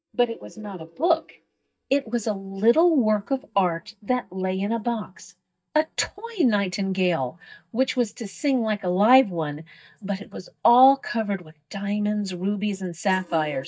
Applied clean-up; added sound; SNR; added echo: neural mask model DeepFilterNet 3.